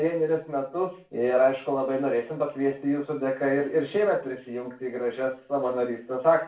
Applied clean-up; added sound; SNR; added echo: none; none; none; reverberation time 0.4 s.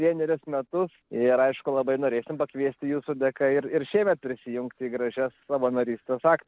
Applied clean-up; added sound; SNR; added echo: none; none; none; none.